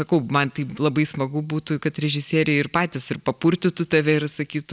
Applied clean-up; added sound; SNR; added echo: none; none; none; none.